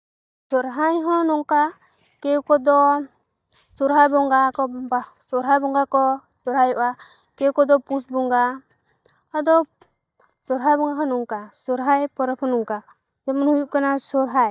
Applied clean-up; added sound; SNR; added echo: neural mask model DeepFilterNet 3.